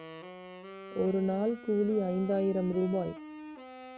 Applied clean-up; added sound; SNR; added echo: none; Wind instrument, woodwind instrument; 14 dB; none.